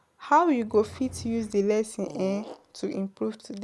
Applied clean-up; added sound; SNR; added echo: none; Fart / Drawer open or close; 18 dB; none.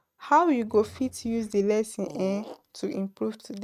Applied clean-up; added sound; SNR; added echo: neural mask model RNNoise.